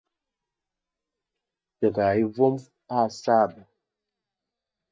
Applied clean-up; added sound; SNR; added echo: neural mask model DeepFilterNet 3.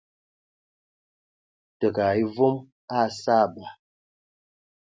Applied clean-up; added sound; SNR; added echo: none; none; none; none.